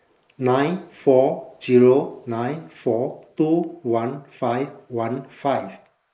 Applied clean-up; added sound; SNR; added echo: neural mask model Resemble Enhance denoiser.